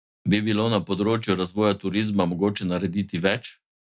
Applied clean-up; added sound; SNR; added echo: none; none; none; none.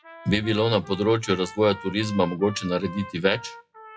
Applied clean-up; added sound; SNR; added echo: classical method WPE with log-MMSE.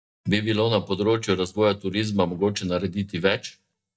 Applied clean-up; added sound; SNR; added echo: neural mask model DeepFilterNet 3.